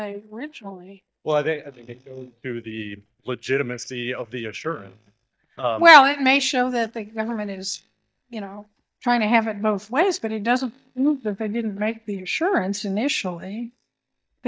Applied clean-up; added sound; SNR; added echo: neural mask model DeepFilterNet 3.